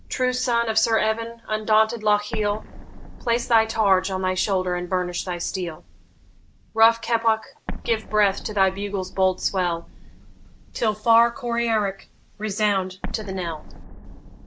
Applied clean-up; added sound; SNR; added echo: none; Explosion; 13 dB; none.